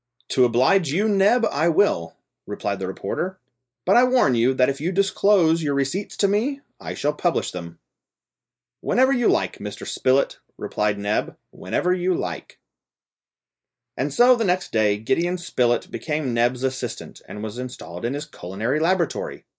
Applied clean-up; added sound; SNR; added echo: neural mask model Resemble Enhance denoiser.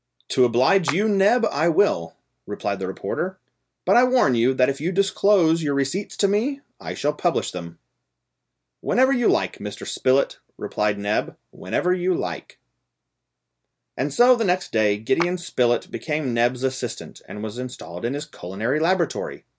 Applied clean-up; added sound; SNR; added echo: none; Clapping; 14 dB; none.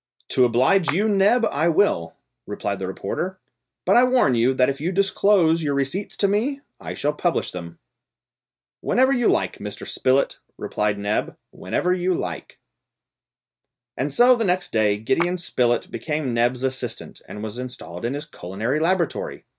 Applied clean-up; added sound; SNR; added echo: neural mask model RNNoise.